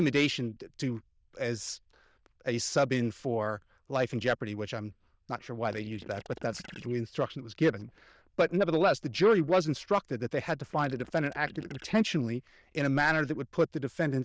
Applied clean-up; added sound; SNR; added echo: neural diffusion model UNIVERSE++.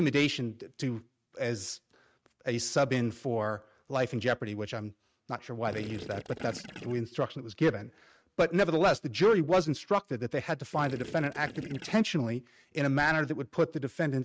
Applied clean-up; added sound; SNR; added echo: neural mask model RNNoise.